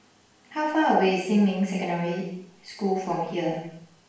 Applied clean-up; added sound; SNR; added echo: none; none; none; reverberation time 0.7 s.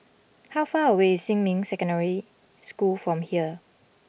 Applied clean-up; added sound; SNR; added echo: none; none; none; none.